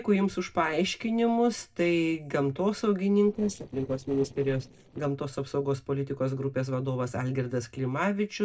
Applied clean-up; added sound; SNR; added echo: neural separator model SepFormer DNS4.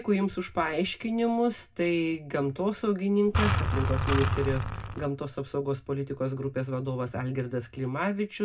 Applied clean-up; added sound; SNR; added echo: none; Engine; -1 dB; reverberation time 0.2 s.